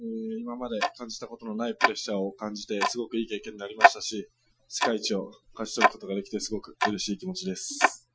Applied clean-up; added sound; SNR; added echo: classical method Wiener filter.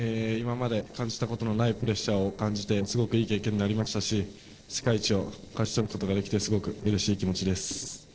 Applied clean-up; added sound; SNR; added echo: neural separator model SepFormer DNS4.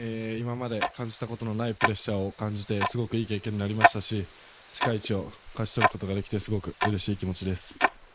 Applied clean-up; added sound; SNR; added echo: neural mask model Resemble Enhance denoiser.